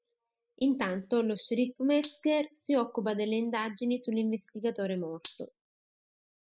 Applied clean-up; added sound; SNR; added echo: classical method spectral subtraction.